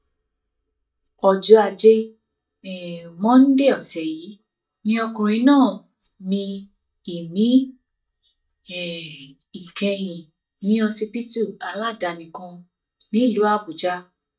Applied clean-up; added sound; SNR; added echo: neural mask model DeepFilterNet 3.